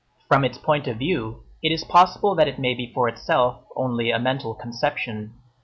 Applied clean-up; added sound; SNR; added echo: none; none; none; none.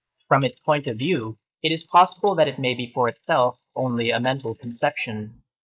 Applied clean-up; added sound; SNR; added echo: neural mask model Resemble Enhance denoiser.